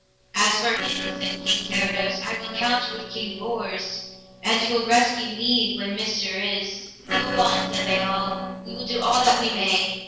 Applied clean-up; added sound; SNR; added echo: neural separator model SepFormer DNS4.